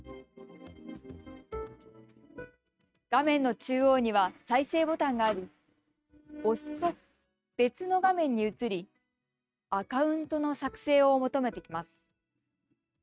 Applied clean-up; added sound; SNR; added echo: neural mask model RNNoise.